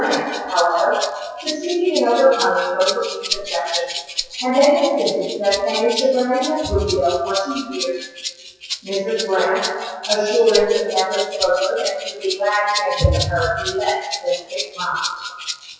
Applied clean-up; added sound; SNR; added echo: classical method WPE with log-MMSE.